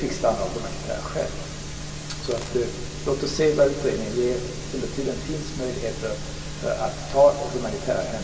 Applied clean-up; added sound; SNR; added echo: none; Domestic sounds, home sounds; 18 dB; reverberation time 2.3 s.